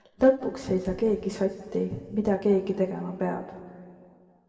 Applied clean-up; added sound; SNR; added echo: none; none; none; reverberation time 1.9 s.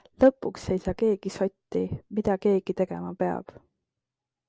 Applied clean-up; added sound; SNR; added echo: none; none; none; none.